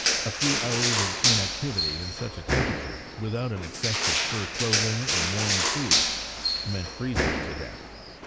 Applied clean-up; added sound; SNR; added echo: none; Crushing; -5 dB; none.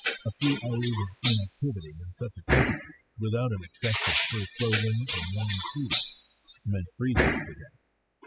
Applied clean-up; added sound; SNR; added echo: classical method spectral subtraction.